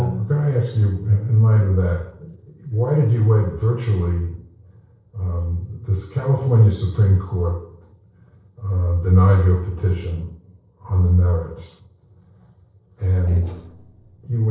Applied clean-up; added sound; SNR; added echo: neural separator model SepFormer DNS4.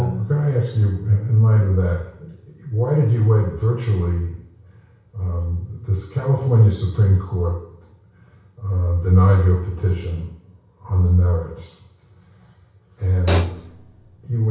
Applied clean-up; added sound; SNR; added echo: none; Hi-hat; 10 dB; reverberation time 0.6 s.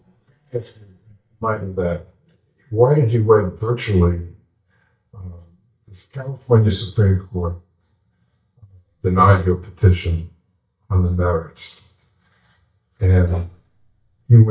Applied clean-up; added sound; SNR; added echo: neural mask model DeepFilterNet 3.